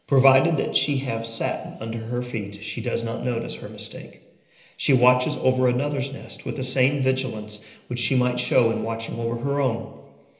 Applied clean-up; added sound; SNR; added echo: none; none; none; reverberation time 1.0 s.